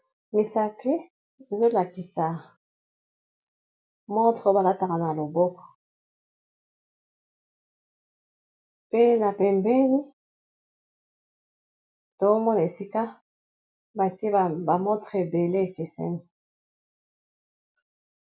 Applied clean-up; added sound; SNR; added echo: none; none; none; none.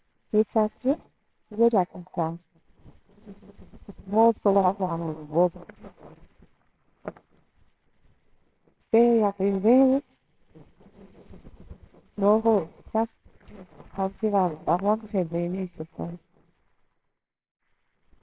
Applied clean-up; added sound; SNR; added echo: neural separator model SepFormer WHAMR!.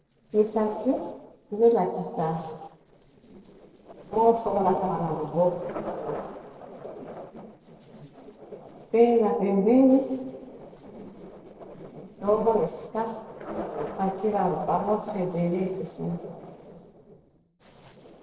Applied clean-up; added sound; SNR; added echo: neural separator model SepFormer DNS4.